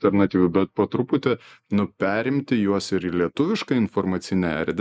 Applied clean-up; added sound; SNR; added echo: neural mask model Resemble Enhance denoiser.